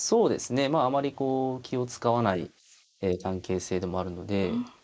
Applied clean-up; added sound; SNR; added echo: neural mask model Resemble Enhance denoiser.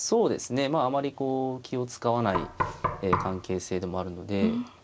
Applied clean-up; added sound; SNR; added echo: none; Knock; 4 dB; none.